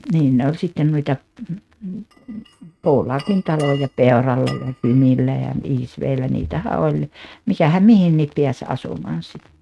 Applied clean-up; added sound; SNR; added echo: neural mask model RNNoise.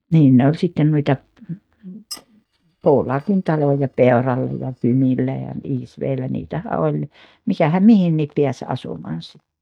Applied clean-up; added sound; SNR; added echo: neural mask model DeepFilterNet 3.